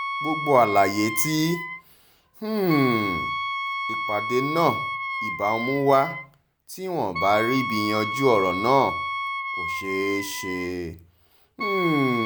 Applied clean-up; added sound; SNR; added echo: none; Wind instrument, woodwind instrument; 5 dB; none.